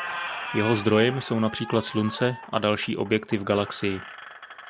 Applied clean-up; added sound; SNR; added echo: none; Squeak; 11 dB; none.